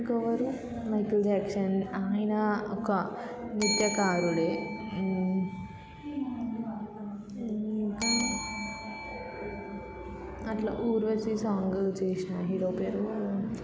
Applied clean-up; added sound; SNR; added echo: none; Bell; 8 dB; none.